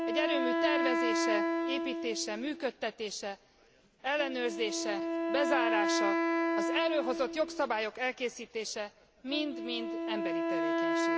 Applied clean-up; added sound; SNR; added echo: none; Wind instrument, woodwind instrument; -2 dB; none.